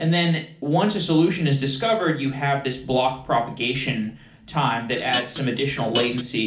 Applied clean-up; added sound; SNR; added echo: none; Guitar; 7 dB; reverberation time 0.4 s.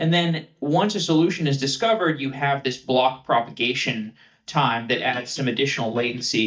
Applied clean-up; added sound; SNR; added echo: neural mask model DeepFilterNet 3.